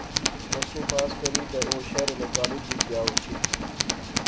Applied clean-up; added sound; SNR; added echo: none; Tools; -4 dB; none.